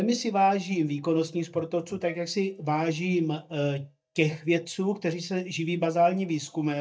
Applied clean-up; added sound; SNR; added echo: neural mask model DeepFilterNet 3.